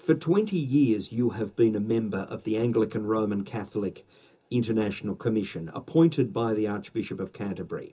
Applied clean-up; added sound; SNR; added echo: none; none; none; reverberation time 0.2 s.